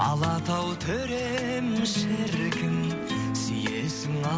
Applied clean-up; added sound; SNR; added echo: none; Bowed string instrument; 19 dB; none.